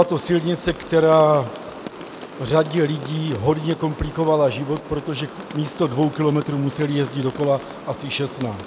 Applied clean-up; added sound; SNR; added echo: none; Rain; 14 dB; none.